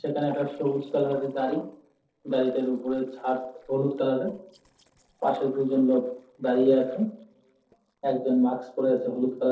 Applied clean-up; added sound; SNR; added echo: neural separator model SepFormer DNS4.